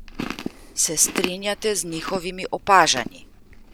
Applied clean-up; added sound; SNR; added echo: none; Chewing, mastication; 11 dB; none.